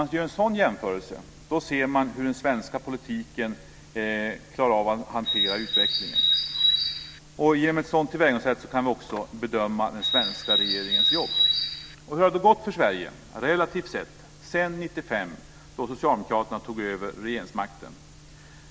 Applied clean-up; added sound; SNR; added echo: none; Bird; -3 dB; none.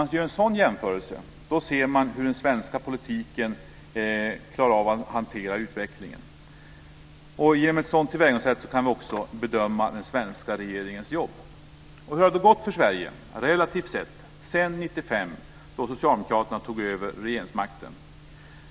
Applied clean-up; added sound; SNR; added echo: none; none; none; none.